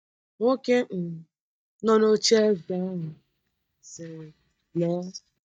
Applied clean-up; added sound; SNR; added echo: neural mask model DeepFilterNet 3.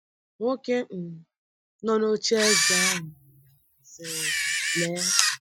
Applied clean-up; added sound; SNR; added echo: classical method Wiener filter.